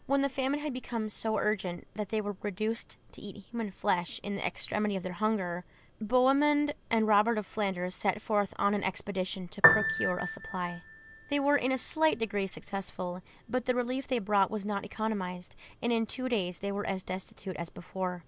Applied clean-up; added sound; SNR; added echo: none; Piano; 8 dB; none.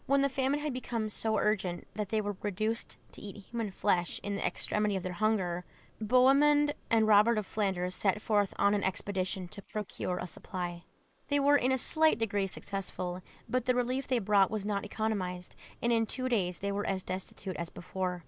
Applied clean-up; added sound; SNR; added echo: neural mask model Resemble Enhance denoiser.